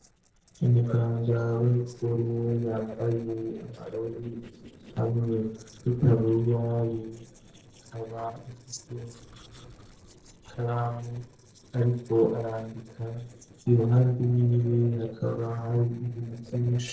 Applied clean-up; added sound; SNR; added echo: neural separator model SepFormer DNS4.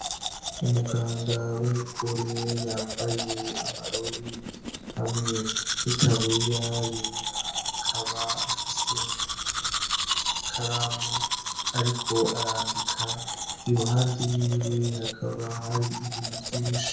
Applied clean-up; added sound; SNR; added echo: none; Domestic sounds, home sounds; 2 dB; reverberation time 0.5 s.